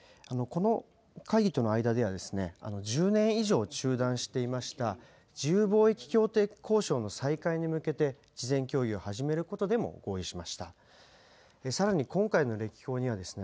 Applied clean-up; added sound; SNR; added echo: none; none; none; none.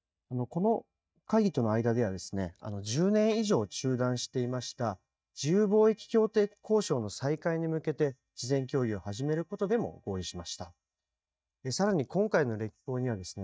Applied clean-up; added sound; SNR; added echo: neural mask model DeepFilterNet 3.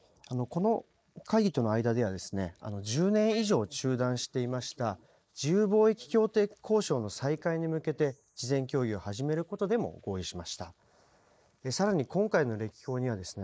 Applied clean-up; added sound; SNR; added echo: neural mask model Resemble Enhance denoiser.